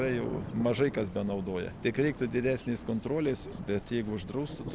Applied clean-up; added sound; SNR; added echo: none; Thunder / Rain; 12 dB; none.